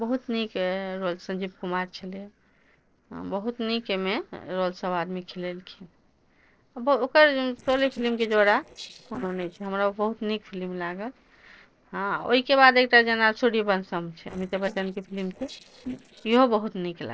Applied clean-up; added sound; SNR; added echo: neural separator model SepFormer DNS4.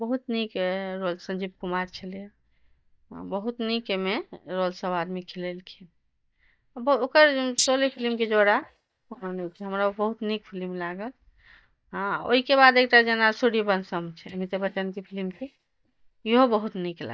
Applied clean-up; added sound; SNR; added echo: neural mask model DeepFilterNet 3.